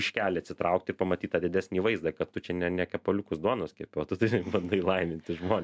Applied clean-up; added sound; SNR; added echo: none; none; none; none.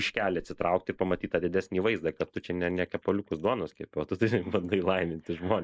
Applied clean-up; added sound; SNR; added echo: neural mask model Resemble Enhance denoiser.